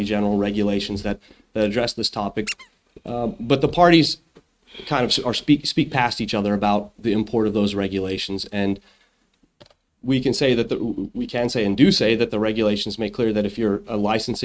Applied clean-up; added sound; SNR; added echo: neural mask model RNNoise.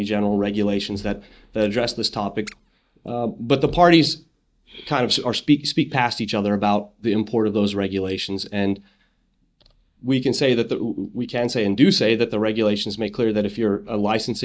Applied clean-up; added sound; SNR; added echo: neural mask model DeepFilterNet 3.